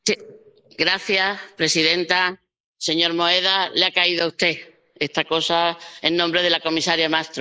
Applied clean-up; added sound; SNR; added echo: neural mask model Resemble Enhance denoiser.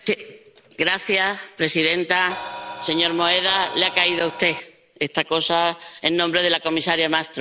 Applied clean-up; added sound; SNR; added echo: none; Crash cymbal; 11 dB; none.